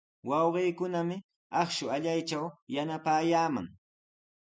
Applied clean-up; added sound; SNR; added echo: none; none; none; none.